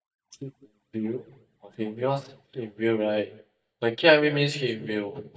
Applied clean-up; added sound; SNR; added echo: neural mask model DeepFilterNet 3.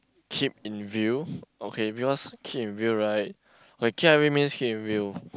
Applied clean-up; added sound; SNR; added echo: none; none; none; none.